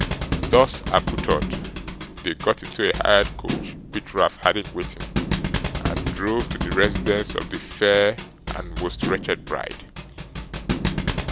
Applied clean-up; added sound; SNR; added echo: none; Thump, thud; 4 dB; none.